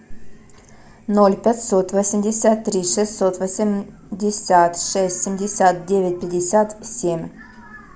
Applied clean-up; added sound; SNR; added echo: none; none; none; none.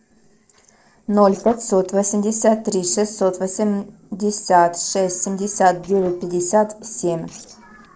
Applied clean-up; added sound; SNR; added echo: neural separator model SepFormer DNS4.